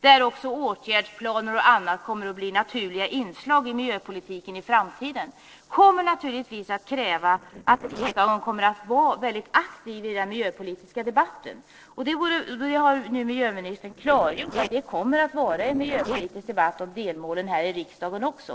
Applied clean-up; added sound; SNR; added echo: neural separator model SepFormer DNS4.